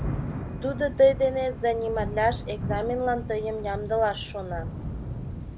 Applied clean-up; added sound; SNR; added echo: none; Thunder / Rain; 6 dB; none.